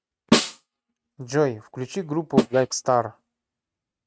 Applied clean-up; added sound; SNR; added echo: neural mask model RNNoise.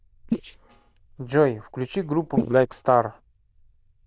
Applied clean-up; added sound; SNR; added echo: neural diffusion model UNIVERSE++.